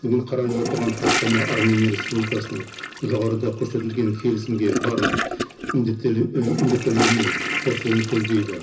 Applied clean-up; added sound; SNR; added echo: none; Toilet flush / Gurgling; 4 dB; reverberation time 0.4 s.